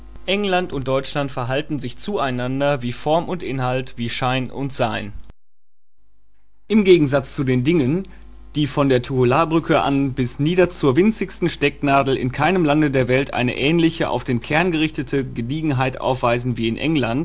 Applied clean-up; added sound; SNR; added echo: none; none; none; none.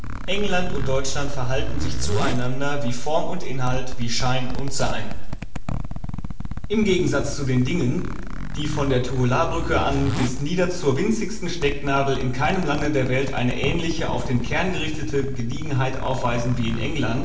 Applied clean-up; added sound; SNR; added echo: none; Zipper (clothing); 12 dB; reverberation time 0.9 s.